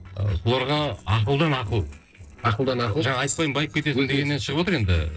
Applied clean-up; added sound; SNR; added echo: neural separator model SepFormer DNS4.